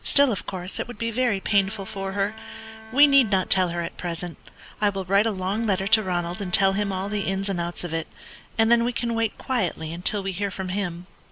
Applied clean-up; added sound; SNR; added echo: none; Bowed string instrument; 20 dB; none.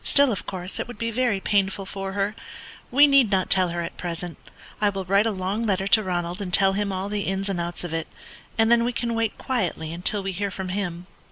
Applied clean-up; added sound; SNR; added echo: none; none; none; none.